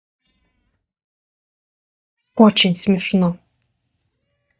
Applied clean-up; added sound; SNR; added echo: neural mask model DeepFilterNet 3.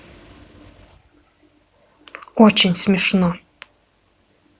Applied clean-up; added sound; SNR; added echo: none; none; none; none.